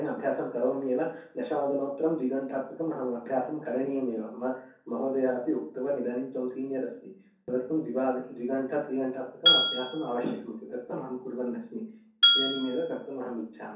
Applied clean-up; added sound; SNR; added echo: none; Glass; -5 dB; reverberation time 0.6 s.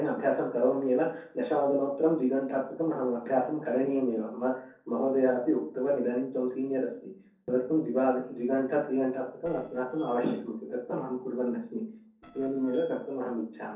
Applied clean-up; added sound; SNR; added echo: neural separator model SepFormer DNS4.